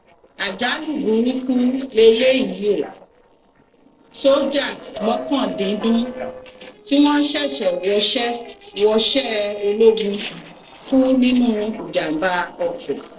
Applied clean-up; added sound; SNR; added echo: neural separator model SepFormer DNS4.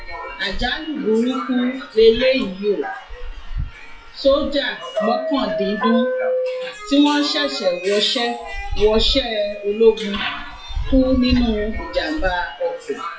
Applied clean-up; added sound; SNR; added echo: classical method WPE with log-MMSE.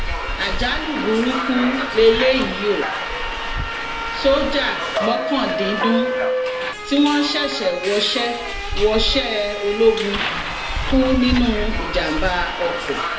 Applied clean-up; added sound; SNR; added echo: none; Subway, metro, underground; 3 dB; reverberation time 0.3 s.